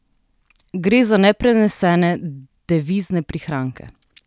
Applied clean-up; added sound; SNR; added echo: none; none; none; none.